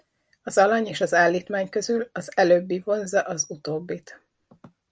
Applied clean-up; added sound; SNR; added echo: none; none; none; none.